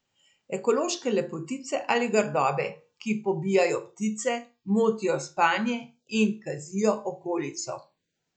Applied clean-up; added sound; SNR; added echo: none; none; none; none.